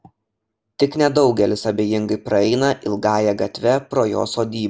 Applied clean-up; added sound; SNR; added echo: none; none; none; none.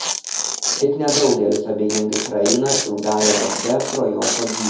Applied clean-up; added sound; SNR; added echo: none; Tearing; 4 dB; reverberation time 0.5 s.